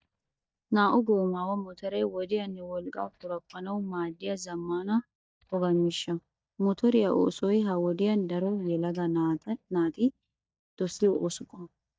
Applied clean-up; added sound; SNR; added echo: neural mask model DeepFilterNet 3.